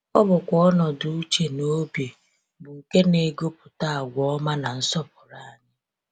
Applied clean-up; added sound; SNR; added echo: none; none; none; none.